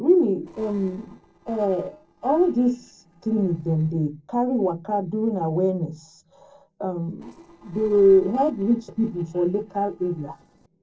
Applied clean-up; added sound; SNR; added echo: neural separator model SepFormer DNS4.